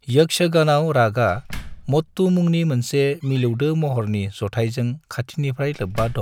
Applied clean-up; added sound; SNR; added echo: none; Slam; 19 dB; none.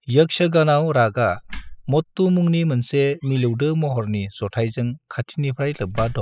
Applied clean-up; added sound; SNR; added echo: classical method spectral subtraction.